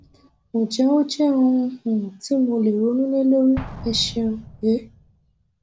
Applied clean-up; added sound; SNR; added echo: none; Explosion; 19 dB; none.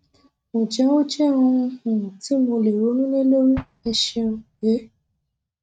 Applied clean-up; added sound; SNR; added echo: neural mask model RNNoise.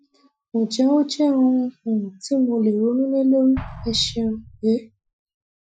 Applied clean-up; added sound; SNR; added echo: classical method Wiener filter.